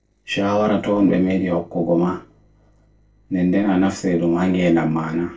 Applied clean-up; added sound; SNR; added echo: neural separator model SepFormer DNS4.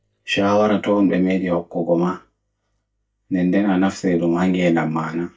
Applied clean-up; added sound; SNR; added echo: neural mask model DeepFilterNet 3.